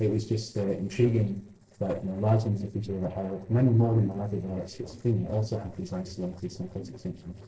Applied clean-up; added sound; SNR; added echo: neural separator model SepFormer DNS4.